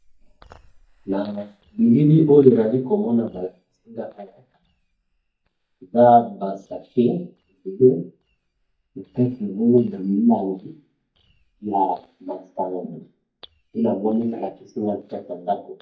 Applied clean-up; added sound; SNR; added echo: neural mask model DeepFilterNet 3.